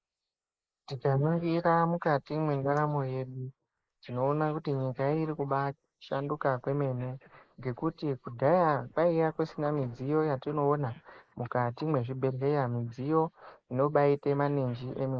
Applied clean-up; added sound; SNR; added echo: neural mask model Resemble Enhance denoiser.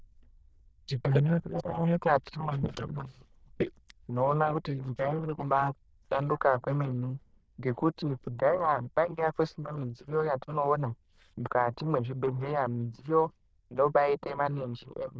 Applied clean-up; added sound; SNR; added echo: neural diffusion model UNIVERSE++.